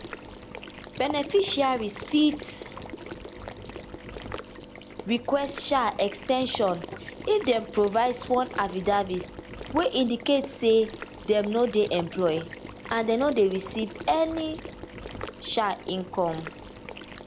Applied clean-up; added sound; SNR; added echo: none; Water / Liquid; 13 dB; none.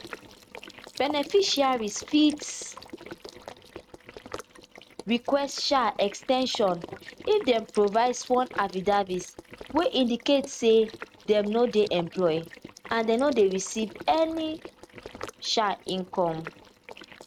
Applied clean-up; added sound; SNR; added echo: neural mask model RNNoise.